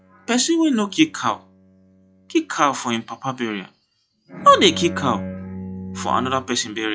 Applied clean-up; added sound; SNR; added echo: classical method log-MMSE.